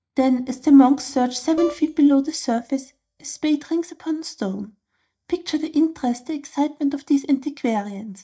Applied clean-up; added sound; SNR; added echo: neural mask model DeepFilterNet 3.